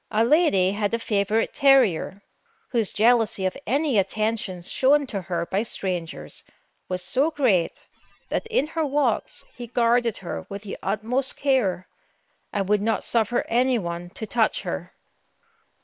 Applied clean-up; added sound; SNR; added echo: neural separator model SepFormer WHAM!.